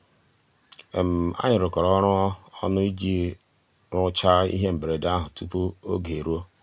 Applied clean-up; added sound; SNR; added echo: none; none; none; none.